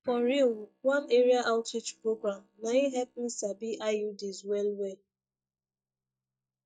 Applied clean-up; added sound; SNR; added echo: neural mask model DeepFilterNet 3.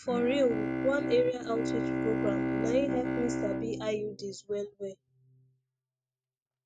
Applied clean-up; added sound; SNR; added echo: neural mask model RNNoise.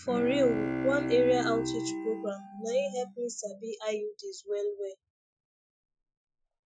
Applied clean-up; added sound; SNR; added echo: classical method Wiener filter.